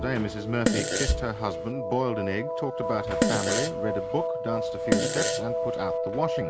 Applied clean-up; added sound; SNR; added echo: none; Wood + Fart; 4 dB; none.